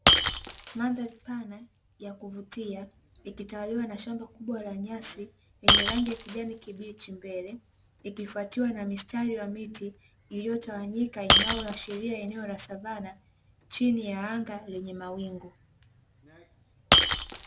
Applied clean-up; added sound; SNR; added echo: none; Shatter; -5 dB; none.